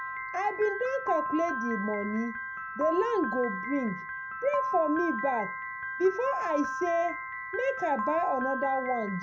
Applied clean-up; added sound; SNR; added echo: none; Piano; 4 dB; reverberation time 0.4 s.